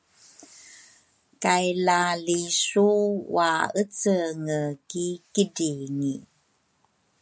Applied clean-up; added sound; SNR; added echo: none; none; none; none.